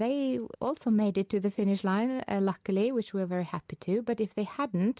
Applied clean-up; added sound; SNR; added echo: none; none; none; none.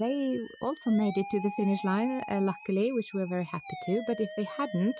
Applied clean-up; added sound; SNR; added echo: classical method Wiener filter.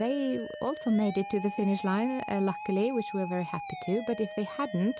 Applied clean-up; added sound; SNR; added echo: none; Musical instrument; 11 dB; none.